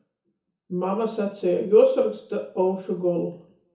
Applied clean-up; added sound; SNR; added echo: none; none; none; reverberation time 0.6 s.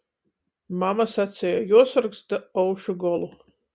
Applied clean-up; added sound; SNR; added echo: none; none; none; none.